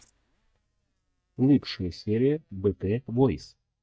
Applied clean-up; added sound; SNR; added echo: neural mask model DeepFilterNet 3.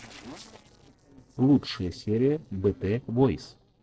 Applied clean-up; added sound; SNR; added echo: neural separator model SepFormer DNS4.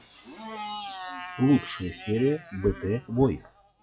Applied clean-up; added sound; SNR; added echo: classical method log-MMSE.